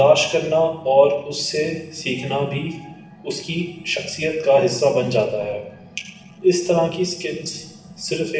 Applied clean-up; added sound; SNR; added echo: none; none; none; reverberation time 0.8 s.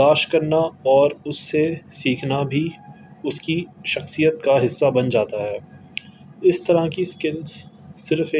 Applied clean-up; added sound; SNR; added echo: none; none; none; none.